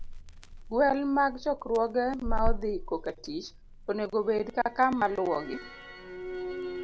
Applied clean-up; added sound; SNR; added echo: none; Crackle; 5 dB; none.